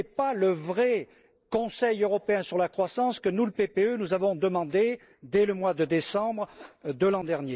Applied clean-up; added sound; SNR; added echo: neural mask model Resemble Enhance denoiser.